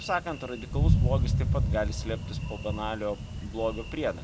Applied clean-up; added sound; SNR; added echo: none; Thunder; -5 dB; none.